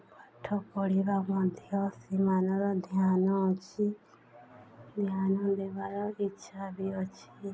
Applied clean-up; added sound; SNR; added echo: none; none; none; none.